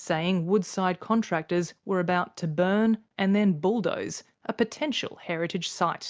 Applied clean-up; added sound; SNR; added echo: none; none; none; none.